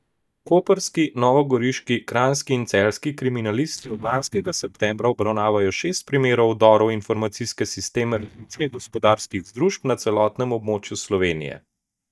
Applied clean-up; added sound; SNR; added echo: neural mask model DeepFilterNet 3.